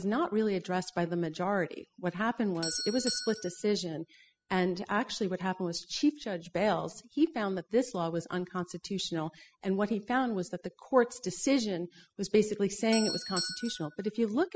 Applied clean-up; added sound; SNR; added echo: classical method spectral subtraction.